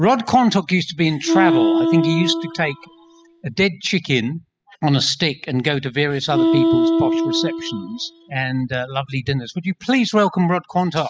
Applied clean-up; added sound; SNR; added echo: classical method spectral subtraction.